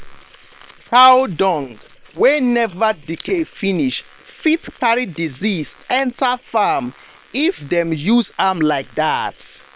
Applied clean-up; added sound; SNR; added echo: neural separator model SepFormer WHAM!.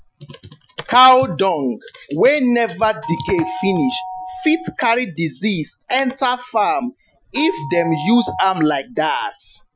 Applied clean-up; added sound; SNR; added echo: classical method Wiener filter.